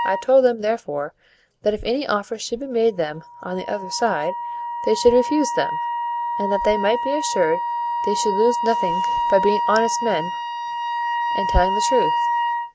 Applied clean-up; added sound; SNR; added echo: none; Wind instrument, woodwind instrument; 2 dB; none.